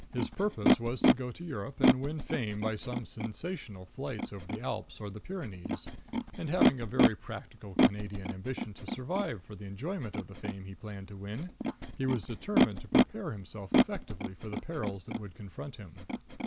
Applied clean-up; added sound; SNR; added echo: none; Animal; -4 dB; none.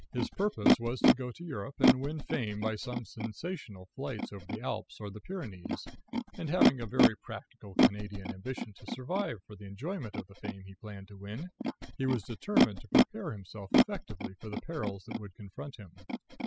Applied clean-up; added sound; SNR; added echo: classical method spectral subtraction.